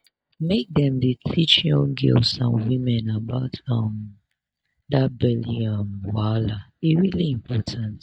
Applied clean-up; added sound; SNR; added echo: neural mask model DeepFilterNet 3.